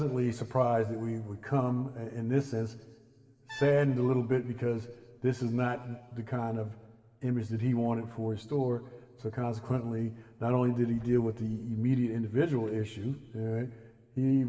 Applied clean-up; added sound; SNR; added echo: none; Brass instrument; 19 dB; reverberation time 3.0 s.